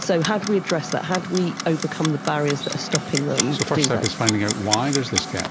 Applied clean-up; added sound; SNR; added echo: none; Clock; 5 dB; none.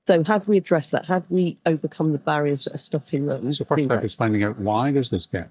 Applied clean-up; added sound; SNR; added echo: neural mask model DeepFilterNet 3.